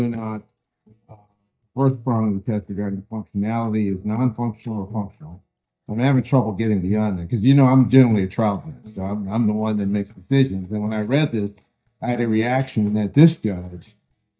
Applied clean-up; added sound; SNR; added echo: neural mask model DeepFilterNet 3.